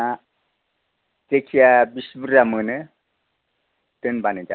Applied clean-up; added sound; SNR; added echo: none; none; none; none.